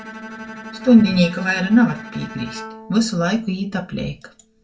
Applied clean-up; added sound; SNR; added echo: none; Bowed string instrument; 17 dB; reverberation time 0.2 s.